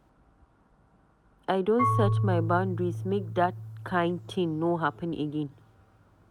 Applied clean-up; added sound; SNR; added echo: none; Marimba, xylophone / Wood; 3 dB; none.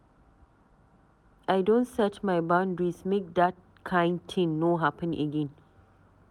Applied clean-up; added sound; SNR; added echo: none; none; none; none.